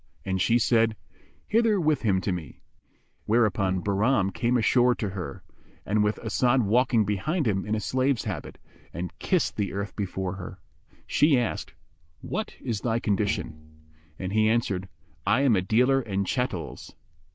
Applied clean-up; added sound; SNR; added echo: none; Bowed string instrument; 16 dB; none.